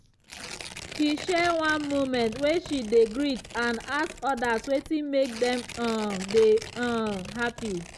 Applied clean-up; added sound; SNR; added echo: none; Tearing; 14 dB; none.